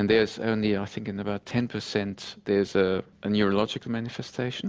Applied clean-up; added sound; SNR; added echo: none; none; none; none.